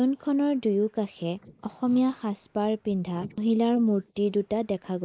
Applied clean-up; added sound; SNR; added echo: neural mask model Resemble Enhance denoiser.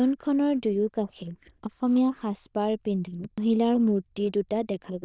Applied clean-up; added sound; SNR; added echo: neural diffusion model UNIVERSE++.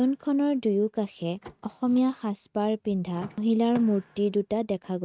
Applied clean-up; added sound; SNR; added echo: neural mask model RNNoise.